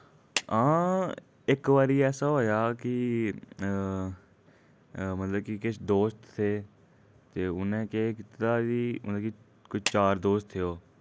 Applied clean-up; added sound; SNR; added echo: none; Clapping; 11 dB; none.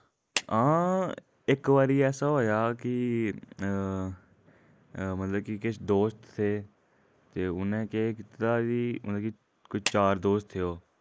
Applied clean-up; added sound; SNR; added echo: neural mask model Resemble Enhance denoiser.